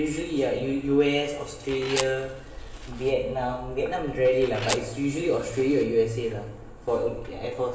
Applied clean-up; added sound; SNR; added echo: none; Fire; 13 dB; reverberation time 0.9 s.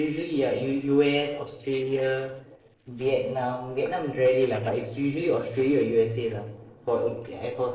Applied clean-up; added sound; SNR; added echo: neural separator model SepFormer DNS4.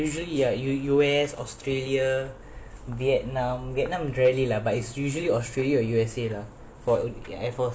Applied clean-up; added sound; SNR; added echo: none; none; none; none.